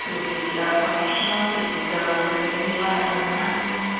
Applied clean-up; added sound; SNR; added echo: none; Domestic sounds, home sounds; 4 dB; reverberation time 2.1 s.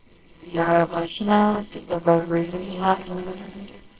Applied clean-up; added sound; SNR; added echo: neural separator model SepFormer WHAMR!.